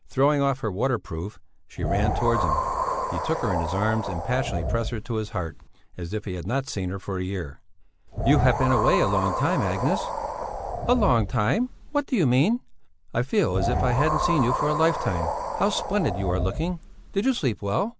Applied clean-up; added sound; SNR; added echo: none; Wind; 2 dB; none.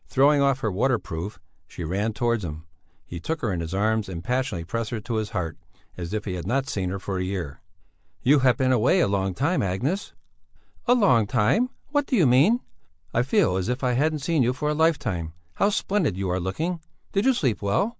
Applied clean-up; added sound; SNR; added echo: none; none; none; none.